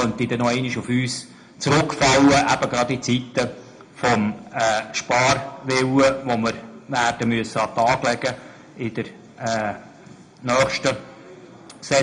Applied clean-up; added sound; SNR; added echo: none; none; none; reverberation time 0.3 s.